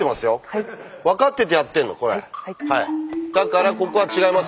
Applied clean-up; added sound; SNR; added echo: none; none; none; none.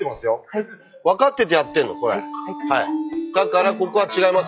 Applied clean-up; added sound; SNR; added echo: classical method log-MMSE.